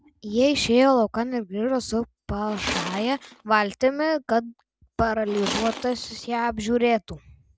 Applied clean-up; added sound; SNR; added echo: none; Tools; 9 dB; none.